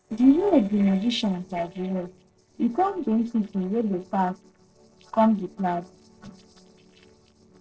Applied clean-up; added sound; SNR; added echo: neural separator model SepFormer DNS4.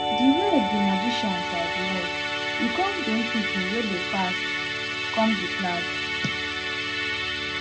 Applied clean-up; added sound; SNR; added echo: none; Musical instrument; -1 dB; reverberation time 0.2 s.